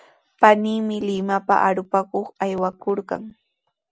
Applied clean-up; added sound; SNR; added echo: none; none; none; none.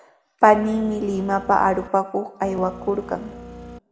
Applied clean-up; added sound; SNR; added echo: none; Printer; 16 dB; reverberation time 1.1 s.